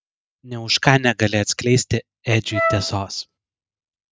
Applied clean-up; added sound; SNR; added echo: neural mask model RNNoise.